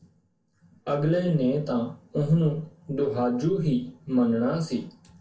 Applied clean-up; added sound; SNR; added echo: none; none; none; reverberation time 0.2 s.